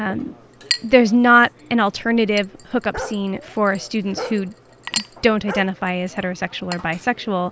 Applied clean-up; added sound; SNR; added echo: none; Bark + Chink, clink; 13 dB; none.